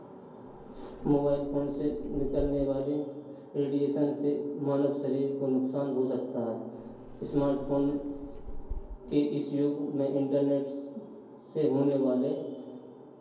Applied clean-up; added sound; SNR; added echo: none; Insect; 11 dB; reverberation time 2.4 s.